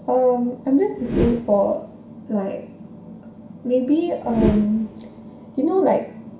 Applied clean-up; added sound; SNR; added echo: none; Whoosh, swoosh, swish; 6 dB; reverberation time 0.5 s.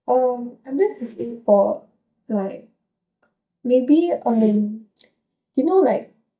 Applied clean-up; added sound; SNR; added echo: neural mask model DeepFilterNet 3.